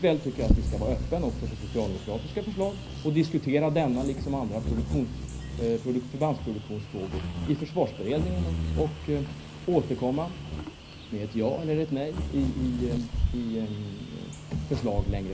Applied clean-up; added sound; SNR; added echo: none; Bird vocalization, bird call, bird song; 4 dB; reverberation time 0.4 s.